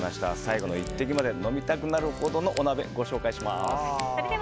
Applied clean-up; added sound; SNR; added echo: none; Scissors; 20 dB; none.